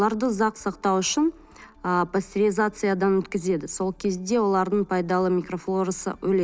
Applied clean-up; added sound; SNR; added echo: none; none; none; none.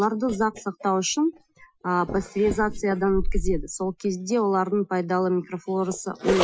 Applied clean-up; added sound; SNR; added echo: classical method Wiener filter.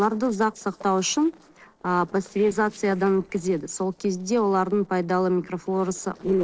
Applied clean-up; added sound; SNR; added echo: neural separator model SepFormer DNS4.